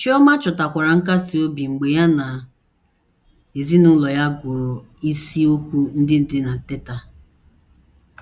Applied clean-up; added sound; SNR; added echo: none; none; none; none.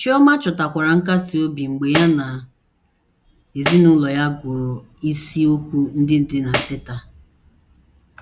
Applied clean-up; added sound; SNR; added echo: none; Tambourine; 11 dB; none.